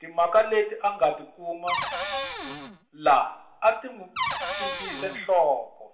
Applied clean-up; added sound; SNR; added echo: none; Cupboard open or close / Door; 5 dB; reverberation time 0.6 s.